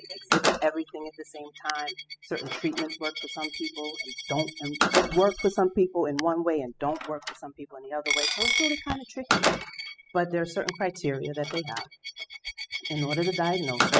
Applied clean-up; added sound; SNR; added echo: classical method spectral subtraction.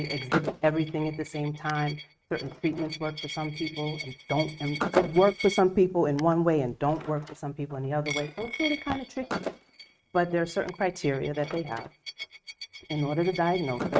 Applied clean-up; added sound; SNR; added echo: neural mask model RNNoise.